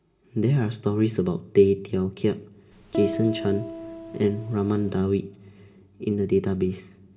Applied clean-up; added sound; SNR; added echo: none; Piano; 9 dB; reverberation time 0.8 s.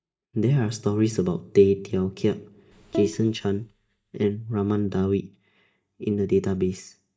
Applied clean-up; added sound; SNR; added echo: neural mask model DeepFilterNet 3.